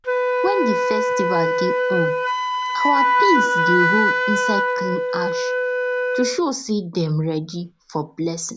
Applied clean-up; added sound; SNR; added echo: none; Wind instrument, woodwind instrument; -4 dB; none.